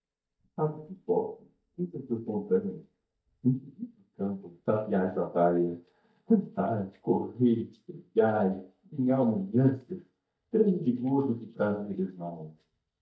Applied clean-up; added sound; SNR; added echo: neural mask model DeepFilterNet 3.